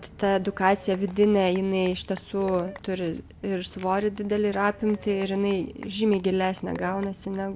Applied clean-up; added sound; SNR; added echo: none; Applause / Cheering / Clapping + Walk, footsteps; 19 dB; none.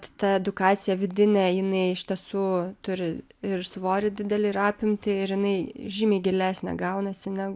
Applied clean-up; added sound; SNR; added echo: none; none; none; none.